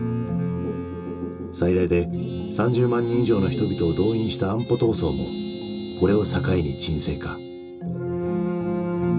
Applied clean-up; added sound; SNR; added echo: none; none; none; reverberation time 0.2 s.